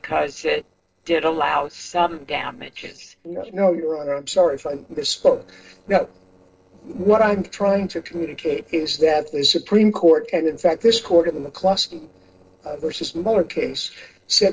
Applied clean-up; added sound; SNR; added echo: neural separator model SepFormer DNS4.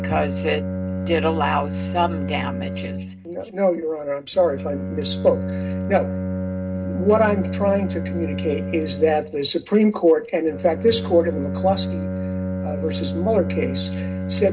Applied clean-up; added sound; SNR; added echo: none; Bowed string instrument; 4 dB; reverberation time 0.2 s.